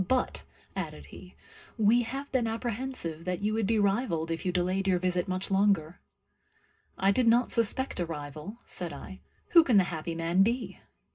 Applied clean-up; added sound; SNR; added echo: none; none; none; reverberation time 0.2 s.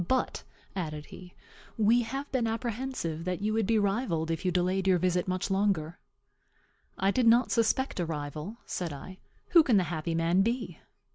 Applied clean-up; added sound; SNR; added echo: none; none; none; none.